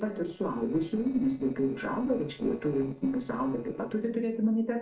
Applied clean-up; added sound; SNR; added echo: neural separator model SepFormer DNS4.